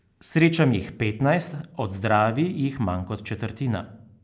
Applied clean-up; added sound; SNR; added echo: none; none; none; none.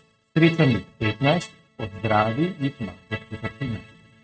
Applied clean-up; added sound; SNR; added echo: neural mask model RNNoise.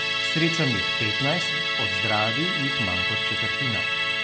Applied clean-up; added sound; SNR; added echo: none; Musical instrument; -4 dB; none.